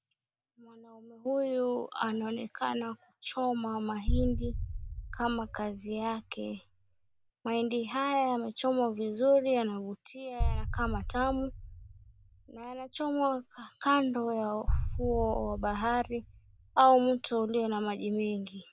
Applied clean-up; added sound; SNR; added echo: none; Boom; 4 dB; none.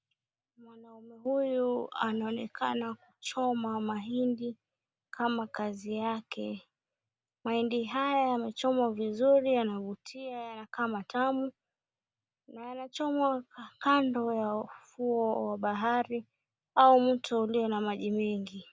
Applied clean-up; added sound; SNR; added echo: none; none; none; none.